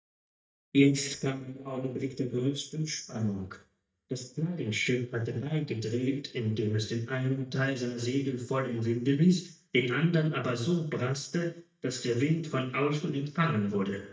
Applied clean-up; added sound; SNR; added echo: neural mask model DeepFilterNet 3.